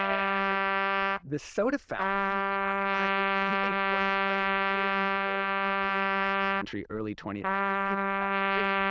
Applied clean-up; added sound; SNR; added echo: neural diffusion model UNIVERSE++.